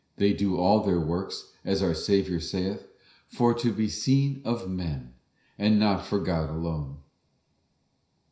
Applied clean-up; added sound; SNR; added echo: none; none; none; reverberation time 0.5 s.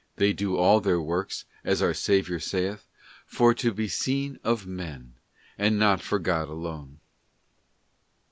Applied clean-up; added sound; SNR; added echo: none; none; none; none.